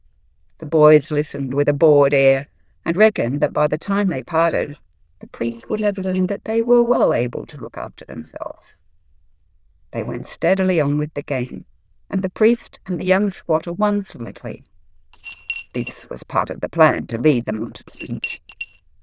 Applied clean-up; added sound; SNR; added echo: neural diffusion model UNIVERSE++.